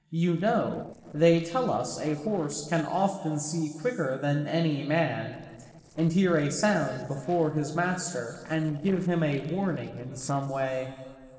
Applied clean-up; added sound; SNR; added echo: neural separator model SepFormer DNS4.